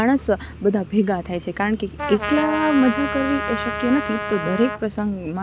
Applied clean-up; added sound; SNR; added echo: none; Trumpet; 6 dB; none.